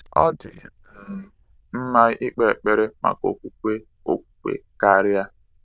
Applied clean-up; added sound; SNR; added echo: neural diffusion model UNIVERSE++.